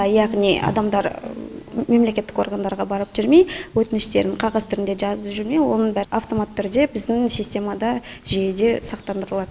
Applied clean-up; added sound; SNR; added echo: none; none; none; none.